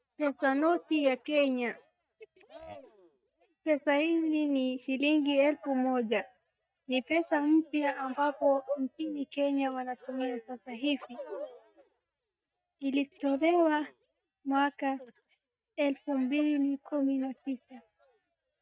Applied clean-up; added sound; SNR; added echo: neural mask model DeepFilterNet 3.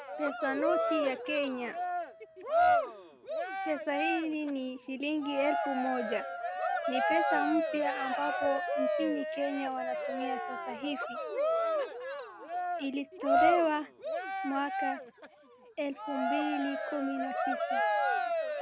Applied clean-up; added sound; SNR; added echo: none; Cheering; -3 dB; none.